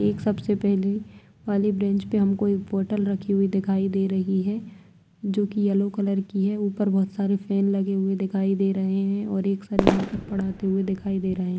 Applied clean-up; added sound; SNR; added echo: none; Fireworks; 4 dB; none.